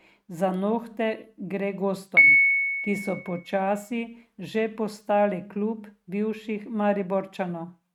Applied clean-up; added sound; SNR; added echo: neural mask model RNNoise.